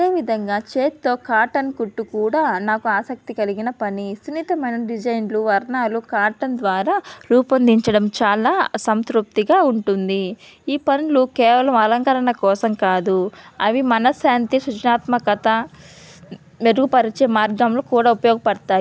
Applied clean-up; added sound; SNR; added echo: none; none; none; none.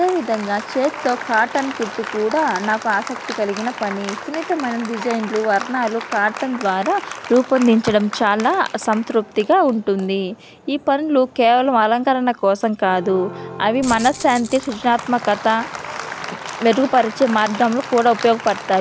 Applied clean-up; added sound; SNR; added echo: none; Rattle (instrument) + Applause; 13 dB; none.